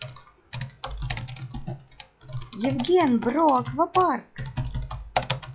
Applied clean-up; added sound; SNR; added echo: classical method log-MMSE.